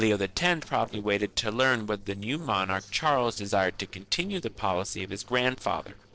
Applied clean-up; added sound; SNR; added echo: neural separator model SepFormer DNS4.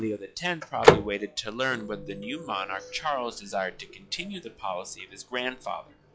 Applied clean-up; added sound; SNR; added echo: classical method log-MMSE.